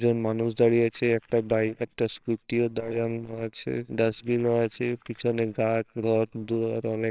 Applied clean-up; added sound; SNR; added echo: neural separator model SepFormer WHAMR!.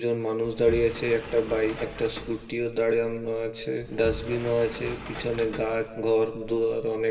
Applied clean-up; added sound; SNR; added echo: none; Sliding door; 13 dB; reverberation time 2.7 s.